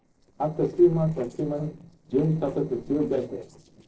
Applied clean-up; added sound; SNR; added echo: neural separator model SepFormer DNS4.